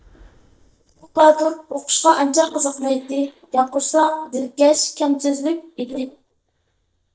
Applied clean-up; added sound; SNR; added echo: neural mask model DeepFilterNet 3.